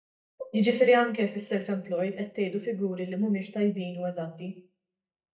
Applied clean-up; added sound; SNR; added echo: neural mask model DeepFilterNet 3.